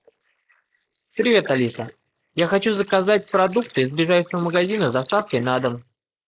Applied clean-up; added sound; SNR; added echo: neural mask model Resemble Enhance denoiser.